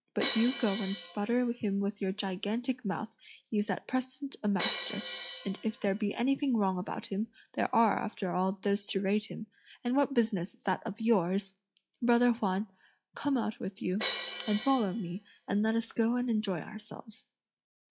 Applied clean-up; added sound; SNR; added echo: classical method log-MMSE.